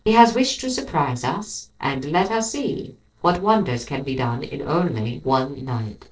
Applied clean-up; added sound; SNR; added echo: neural separator model SepFormer DNS4.